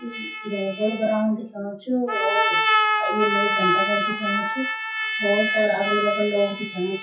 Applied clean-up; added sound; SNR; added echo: classical method WPE with log-MMSE.